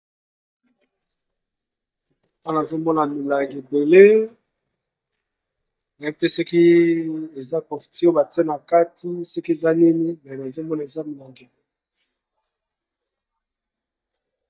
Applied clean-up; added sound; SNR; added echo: neural mask model DeepFilterNet 3.